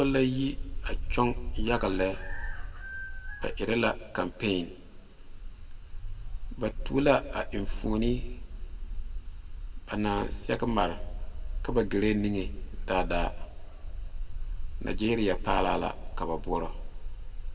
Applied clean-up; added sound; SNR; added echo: none; Bark; 3 dB; reverberation time 0.9 s.